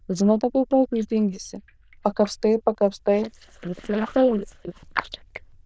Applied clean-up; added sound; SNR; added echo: neural diffusion model UNIVERSE++.